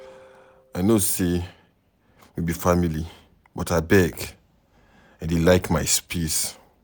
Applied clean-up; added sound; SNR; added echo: none; none; none; none.